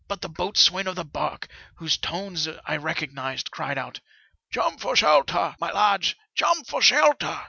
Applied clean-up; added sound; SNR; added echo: none; none; none; none.